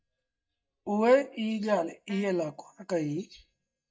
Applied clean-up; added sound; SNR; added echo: neural mask model DeepFilterNet 3.